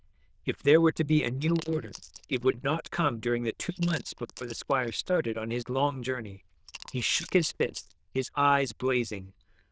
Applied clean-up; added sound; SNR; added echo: neural diffusion model UNIVERSE++.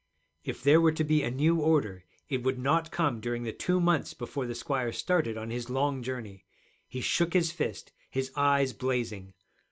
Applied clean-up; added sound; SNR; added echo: none; none; none; none.